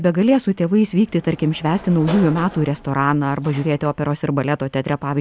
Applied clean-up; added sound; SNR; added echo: none; Sliding door / Slam; 19 dB; none.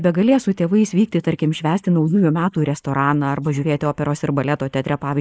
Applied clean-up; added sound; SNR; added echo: neural mask model Resemble Enhance denoiser.